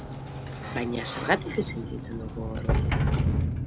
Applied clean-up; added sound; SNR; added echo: none; Sliding door; -5 dB; none.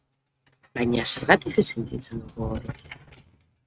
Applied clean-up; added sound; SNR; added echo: neural mask model RNNoise.